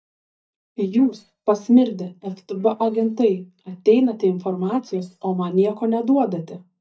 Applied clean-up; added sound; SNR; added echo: neural mask model DeepFilterNet 3.